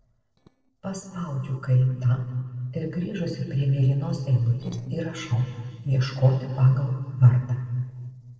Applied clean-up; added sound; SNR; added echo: neural separator model SepFormer DNS4.